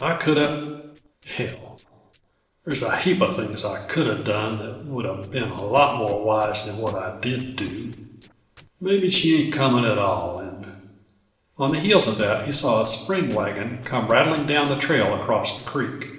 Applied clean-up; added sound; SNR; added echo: neural separator model SepFormer DNS4.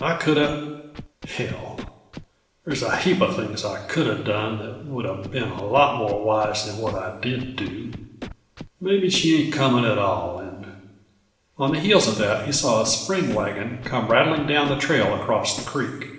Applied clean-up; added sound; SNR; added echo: none; Scratching (performance technique); 19 dB; reverberation time 1.0 s.